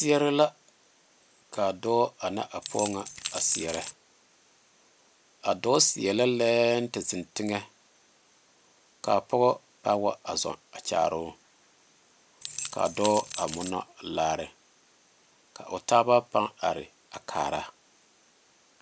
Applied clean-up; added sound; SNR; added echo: none; Rattle / Keys jangling; 8 dB; none.